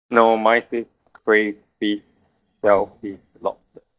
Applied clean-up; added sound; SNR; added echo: neural mask model DeepFilterNet 3.